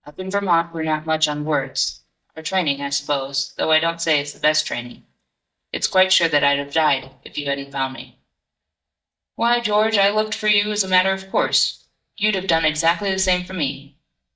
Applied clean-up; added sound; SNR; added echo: neural mask model DeepFilterNet 3.